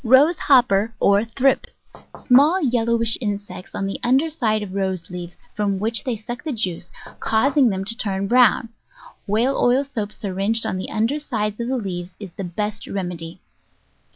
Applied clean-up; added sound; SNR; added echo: none; Knock / Wood; 16 dB; none.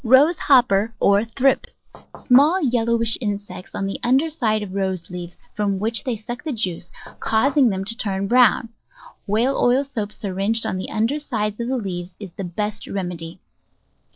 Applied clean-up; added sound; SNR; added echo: neural separator model SepFormer DNS4.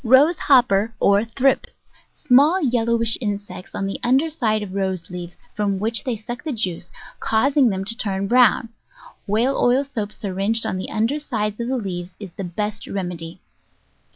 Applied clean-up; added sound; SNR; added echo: none; none; none; none.